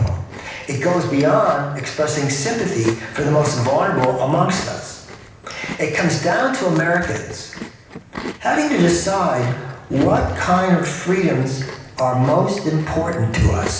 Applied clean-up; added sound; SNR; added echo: none; Chewing, mastication; 16 dB; reverberation time 0.9 s.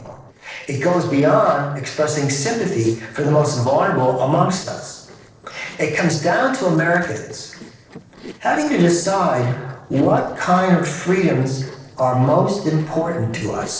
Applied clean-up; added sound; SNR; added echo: neural separator model SepFormer DNS4.